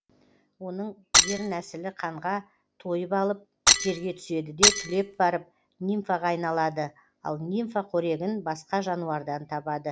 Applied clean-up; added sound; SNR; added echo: none; Shatter; -5 dB; none.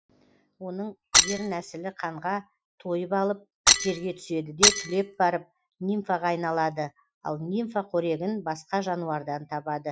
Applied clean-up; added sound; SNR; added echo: classical method Wiener filter.